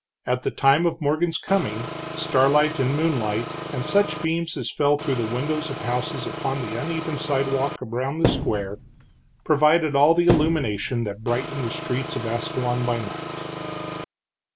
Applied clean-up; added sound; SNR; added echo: none; Engine + Thump, thud; 6 dB; none.